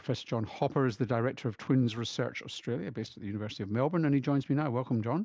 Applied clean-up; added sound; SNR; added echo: none; none; none; none.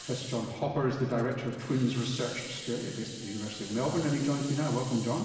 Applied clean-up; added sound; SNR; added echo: none; Hiss; 14 dB; reverberation time 1.2 s.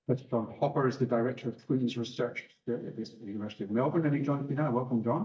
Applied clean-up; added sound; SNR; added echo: neural mask model DeepFilterNet 3.